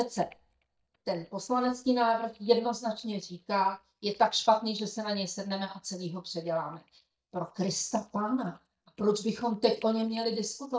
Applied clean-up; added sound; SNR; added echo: neural mask model DeepFilterNet 3.